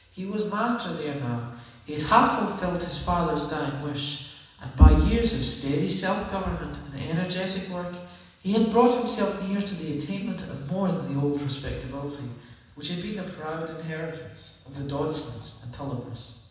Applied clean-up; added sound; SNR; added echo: none; none; none; reverberation time 1.1 s.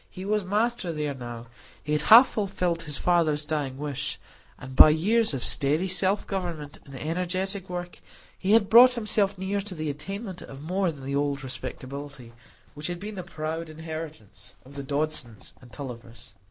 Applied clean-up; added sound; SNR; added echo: none; none; none; none.